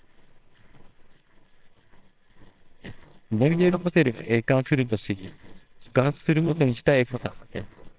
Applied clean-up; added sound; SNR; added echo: neural separator model SepFormer WHAMR!.